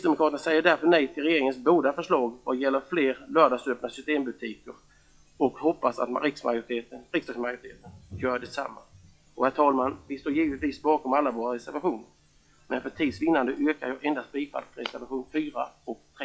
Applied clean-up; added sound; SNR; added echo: classical method log-MMSE.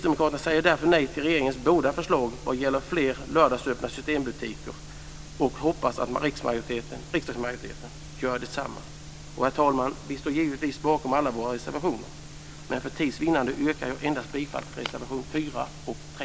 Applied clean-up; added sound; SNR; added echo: none; none; none; none.